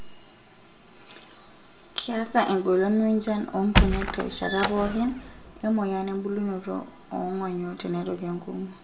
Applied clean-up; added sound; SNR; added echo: none; Squeak; -1 dB; reverberation time 0.3 s.